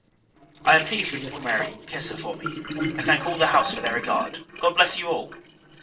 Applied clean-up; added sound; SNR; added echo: neural separator model SepFormer DNS4.